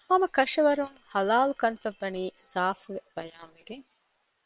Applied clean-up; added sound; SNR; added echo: neural separator model SepFormer WHAM!.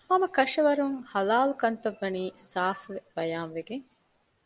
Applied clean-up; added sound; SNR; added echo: none; none; none; none.